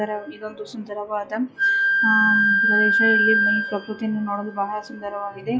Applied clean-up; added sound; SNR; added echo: classical method log-MMSE.